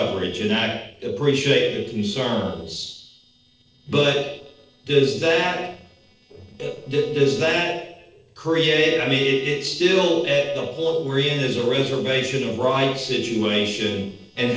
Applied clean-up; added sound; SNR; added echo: neural separator model SepFormer DNS4.